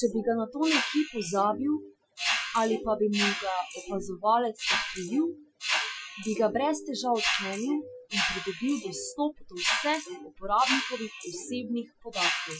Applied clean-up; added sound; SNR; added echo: classical method Wiener filter.